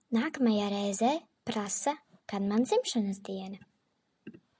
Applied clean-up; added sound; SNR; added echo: none; none; none; none.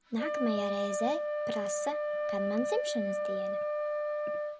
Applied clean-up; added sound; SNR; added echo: none; Wind instrument, woodwind instrument; -3 dB; none.